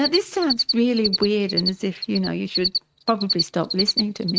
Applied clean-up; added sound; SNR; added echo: neural mask model RNNoise.